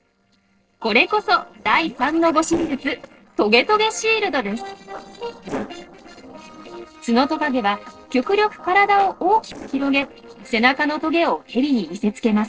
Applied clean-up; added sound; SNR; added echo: neural separator model SepFormer DNS4.